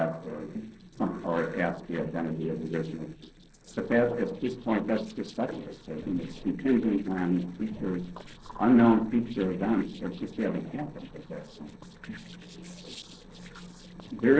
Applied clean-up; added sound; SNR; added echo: neural separator model SepFormer DNS4.